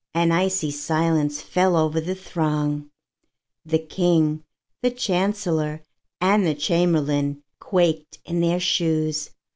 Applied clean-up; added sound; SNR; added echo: none; none; none; none.